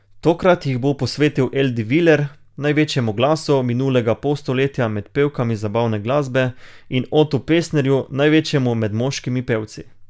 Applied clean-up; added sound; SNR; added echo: none; none; none; none.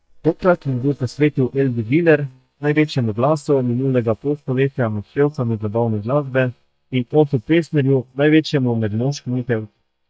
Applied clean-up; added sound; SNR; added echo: neural mask model DeepFilterNet 3.